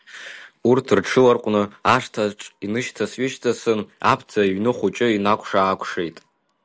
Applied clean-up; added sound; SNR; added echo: none; none; none; none.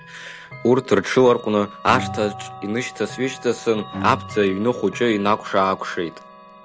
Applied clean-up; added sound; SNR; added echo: none; Bowed string instrument + Chime / Clock; 14 dB; none.